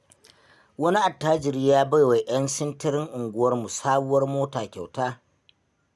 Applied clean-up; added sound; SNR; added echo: none; none; none; none.